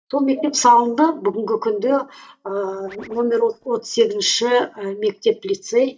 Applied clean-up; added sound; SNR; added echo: neural mask model DeepFilterNet 3.